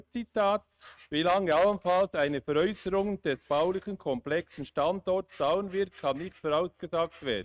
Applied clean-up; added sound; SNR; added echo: neural mask model RNNoise.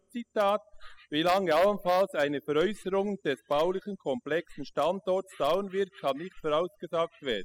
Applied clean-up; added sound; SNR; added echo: classical method spectral subtraction.